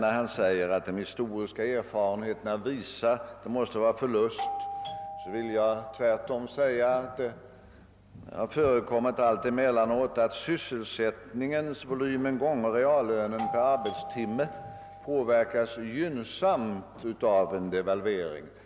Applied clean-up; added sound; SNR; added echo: none; Doorbell; 10 dB; none.